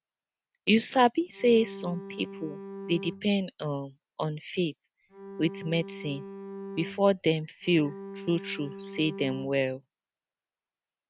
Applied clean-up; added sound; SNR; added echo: none; Bowed string instrument; 12 dB; none.